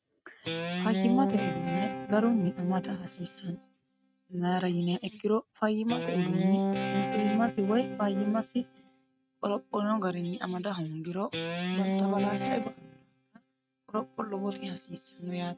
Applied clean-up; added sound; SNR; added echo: neural mask model RNNoise.